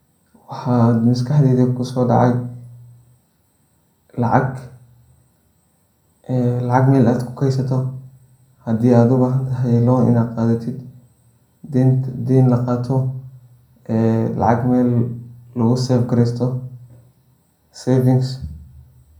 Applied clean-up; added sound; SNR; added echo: none; none; none; reverberation time 0.5 s.